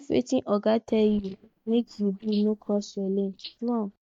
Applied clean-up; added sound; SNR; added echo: neural mask model DeepFilterNet 3.